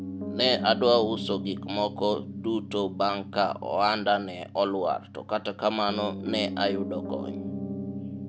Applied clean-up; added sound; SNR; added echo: none; Piano; 8 dB; none.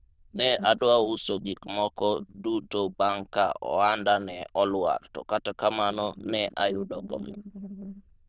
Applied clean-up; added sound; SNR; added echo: neural diffusion model UNIVERSE++.